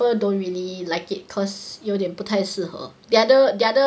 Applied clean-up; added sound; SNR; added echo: none; none; none; none.